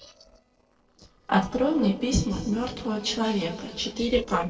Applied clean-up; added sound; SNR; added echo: neural separator model SepFormer DNS4.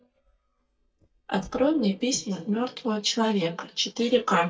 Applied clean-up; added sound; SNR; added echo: neural mask model DeepFilterNet 3.